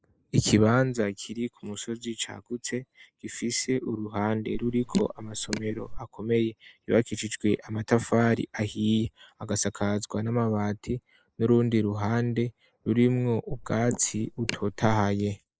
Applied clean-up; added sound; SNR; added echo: neural mask model Resemble Enhance denoiser.